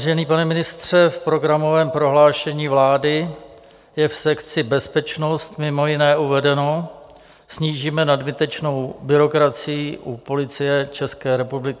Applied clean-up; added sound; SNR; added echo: none; none; none; none.